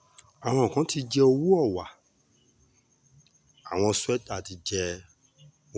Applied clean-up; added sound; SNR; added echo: none; none; none; none.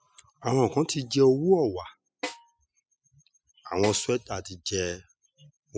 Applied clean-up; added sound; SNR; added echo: classical method spectral subtraction.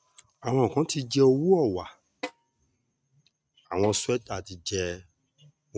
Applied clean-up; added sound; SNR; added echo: neural mask model RNNoise.